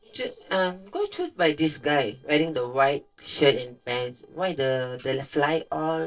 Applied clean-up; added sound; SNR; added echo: neural separator model SepFormer DNS4.